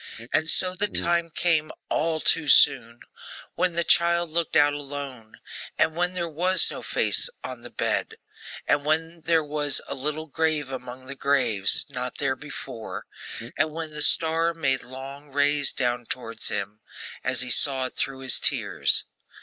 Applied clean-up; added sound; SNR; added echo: neural mask model Resemble Enhance denoiser.